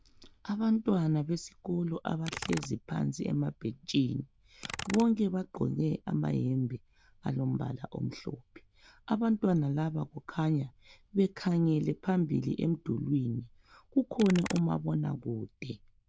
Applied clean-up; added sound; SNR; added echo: neural diffusion model UNIVERSE++.